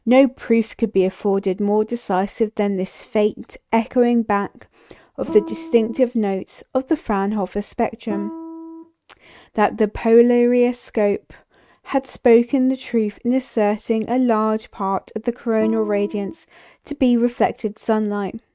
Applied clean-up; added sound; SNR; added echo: neural mask model RNNoise.